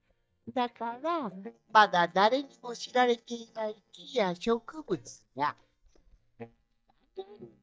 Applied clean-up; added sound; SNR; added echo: neural mask model DeepFilterNet 3.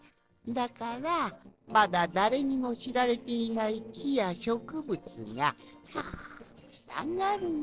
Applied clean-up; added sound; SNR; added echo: neural separator model SepFormer DNS4.